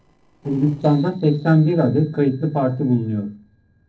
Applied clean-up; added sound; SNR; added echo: neural separator model SepFormer DNS4.